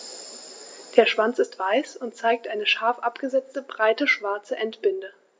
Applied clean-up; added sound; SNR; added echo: none; none; none; none.